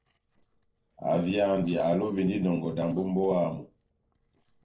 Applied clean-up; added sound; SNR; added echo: neural separator model SepFormer DNS4.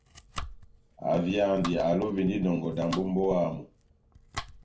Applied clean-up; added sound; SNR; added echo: none; Domestic sounds, home sounds; 15 dB; reverberation time 0.2 s.